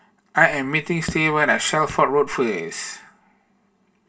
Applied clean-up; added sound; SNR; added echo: none; Raindrop / Drip; 16 dB; reverberation time 0.2 s.